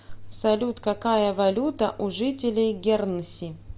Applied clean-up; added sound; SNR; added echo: none; none; none; none.